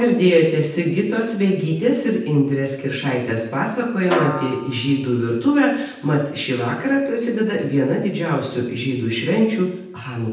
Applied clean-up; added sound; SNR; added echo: neural separator model SepFormer DNS4.